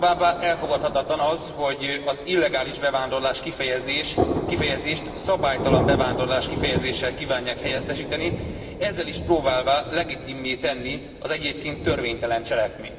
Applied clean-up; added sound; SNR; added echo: none; Thunder; 6 dB; reverberation time 2.4 s.